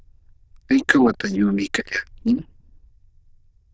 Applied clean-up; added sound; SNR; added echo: neural diffusion model UNIVERSE++.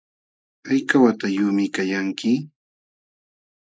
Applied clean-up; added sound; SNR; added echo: neural mask model Resemble Enhance denoiser.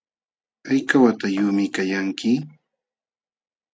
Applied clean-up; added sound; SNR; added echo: none; none; none; none.